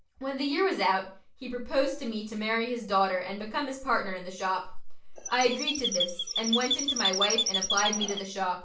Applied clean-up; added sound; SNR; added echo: none; Chirp, tweet; 0 dB; reverberation time 0.3 s.